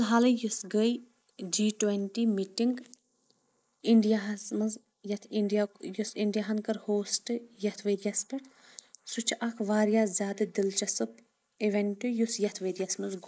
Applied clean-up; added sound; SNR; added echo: neural mask model Resemble Enhance denoiser.